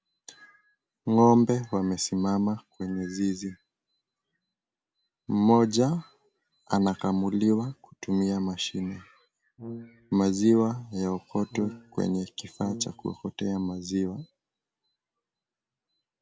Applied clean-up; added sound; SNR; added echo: none; Brass instrument; 15 dB; none.